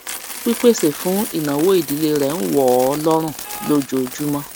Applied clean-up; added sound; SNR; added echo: none; Coin (dropping); 12 dB; none.